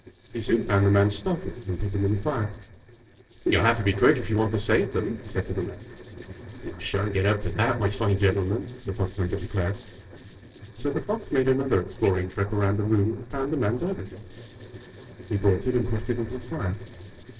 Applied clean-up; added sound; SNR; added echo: neural separator model SepFormer DNS4.